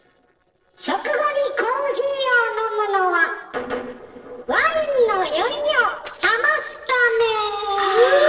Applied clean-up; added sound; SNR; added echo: neural separator model SepFormer DNS4.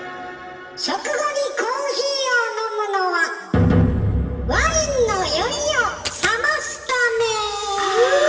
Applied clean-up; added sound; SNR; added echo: none; Coin (dropping); 8 dB; reverberation time 1.9 s.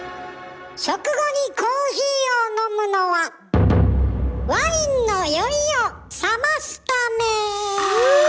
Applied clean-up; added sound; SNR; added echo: none; none; none; none.